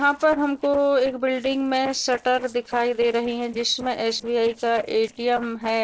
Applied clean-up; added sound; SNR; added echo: neural separator model SepFormer DNS4.